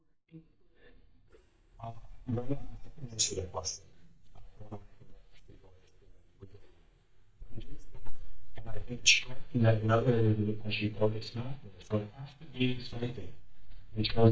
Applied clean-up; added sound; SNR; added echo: neural mask model DeepFilterNet 3.